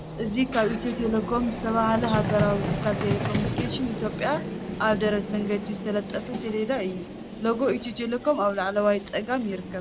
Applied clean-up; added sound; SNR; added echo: none; Vehicle; 5 dB; none.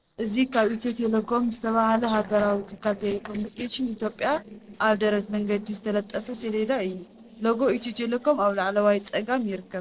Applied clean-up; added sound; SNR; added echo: neural separator model SepFormer DNS4.